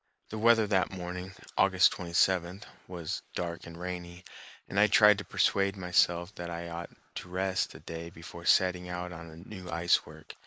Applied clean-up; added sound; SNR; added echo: neural mask model Resemble Enhance denoiser.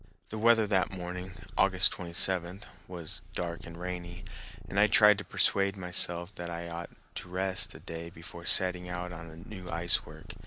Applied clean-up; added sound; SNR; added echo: none; Purr; 12 dB; none.